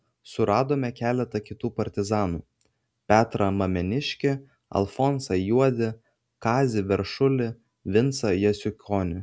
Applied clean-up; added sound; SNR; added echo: none; none; none; none.